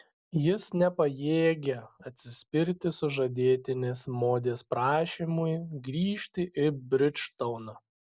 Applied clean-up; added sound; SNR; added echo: none; none; none; none.